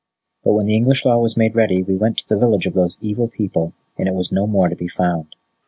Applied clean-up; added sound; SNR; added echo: none; none; none; none.